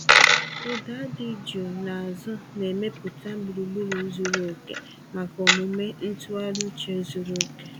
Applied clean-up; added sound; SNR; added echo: none; Coin (dropping); -4 dB; none.